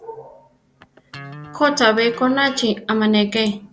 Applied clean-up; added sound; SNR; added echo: none; Electric guitar; 19 dB; none.